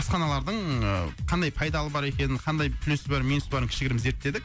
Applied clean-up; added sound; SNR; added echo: none; Wind; 18 dB; none.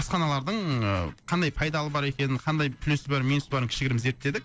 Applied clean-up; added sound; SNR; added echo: neural separator model SepFormer DNS4.